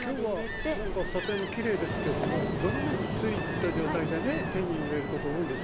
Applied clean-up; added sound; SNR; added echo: none; Ocean; 0 dB; none.